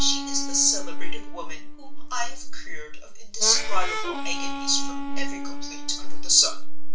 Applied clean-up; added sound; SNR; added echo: none; Harmonica; 16 dB; reverberation time 0.3 s.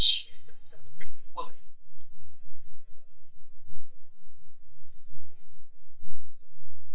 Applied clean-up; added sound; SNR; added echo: neural mask model DeepFilterNet 3.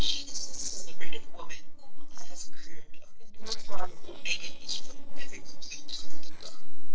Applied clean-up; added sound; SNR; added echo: neural separator model SepFormer DNS4.